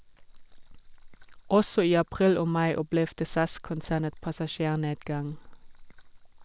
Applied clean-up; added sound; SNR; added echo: none; Liquid; 18 dB; none.